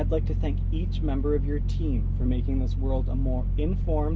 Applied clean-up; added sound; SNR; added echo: none; none; none; none.